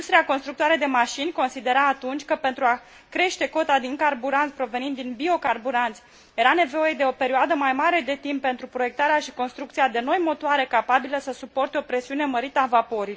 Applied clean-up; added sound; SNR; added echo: none; none; none; none.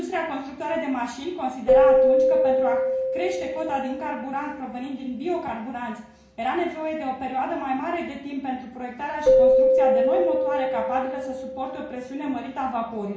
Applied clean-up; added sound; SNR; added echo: none; Keyboard (musical); -5 dB; reverberation time 0.6 s.